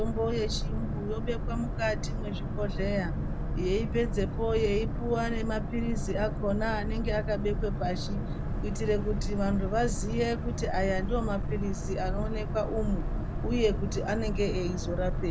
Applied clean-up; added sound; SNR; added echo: none; Boat, Water vehicle; -1 dB; none.